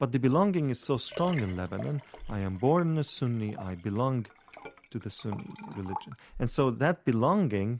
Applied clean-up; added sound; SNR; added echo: none; Liquid; 17 dB; none.